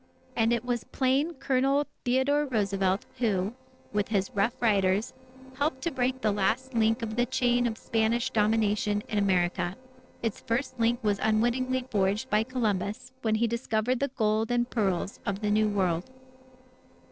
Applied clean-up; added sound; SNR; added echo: neural separator model SepFormer DNS4.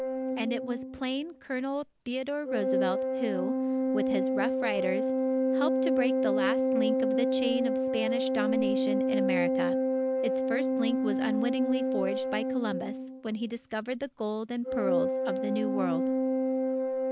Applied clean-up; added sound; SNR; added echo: none; Organ; -5 dB; none.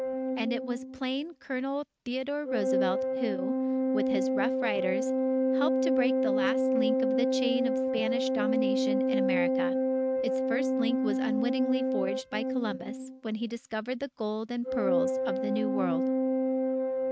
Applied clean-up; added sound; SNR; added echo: neural mask model RNNoise.